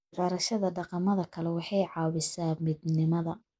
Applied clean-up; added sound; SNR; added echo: neural mask model Resemble Enhance denoiser.